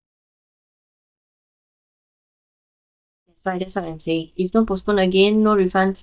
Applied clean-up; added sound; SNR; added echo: neural mask model DeepFilterNet 3.